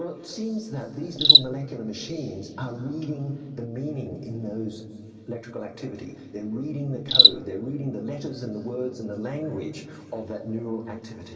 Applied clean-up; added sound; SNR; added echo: none; Cricket; -4 dB; reverberation time 2.8 s.